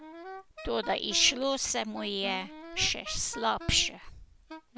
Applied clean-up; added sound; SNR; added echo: none; Wind instrument, woodwind instrument; 15 dB; none.